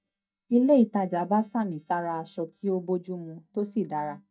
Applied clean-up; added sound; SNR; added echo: neural mask model DeepFilterNet 3.